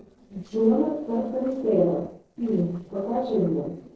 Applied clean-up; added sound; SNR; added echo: neural separator model SepFormer DNS4.